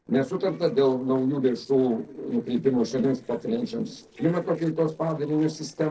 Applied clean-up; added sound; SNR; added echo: neural separator model SepFormer DNS4.